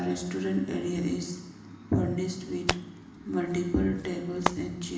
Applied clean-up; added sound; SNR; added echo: none; Hands; 7 dB; reverberation time 1.0 s.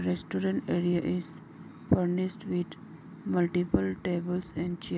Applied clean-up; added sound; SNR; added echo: none; none; none; none.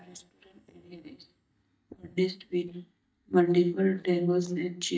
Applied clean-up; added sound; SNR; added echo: neural mask model DeepFilterNet 3.